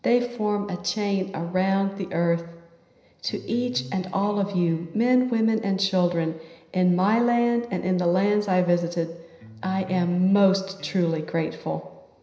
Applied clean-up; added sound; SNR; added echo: none; Electric guitar; 19 dB; reverberation time 0.9 s.